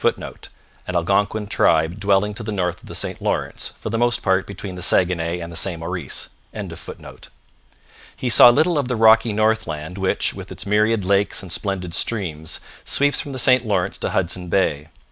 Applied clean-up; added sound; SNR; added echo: none; none; none; none.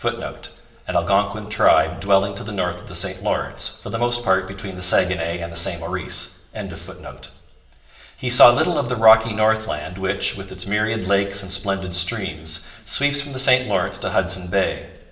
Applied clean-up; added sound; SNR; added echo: none; none; none; reverberation time 1.3 s.